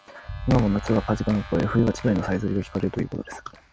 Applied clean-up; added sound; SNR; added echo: none; Clapping; 14 dB; none.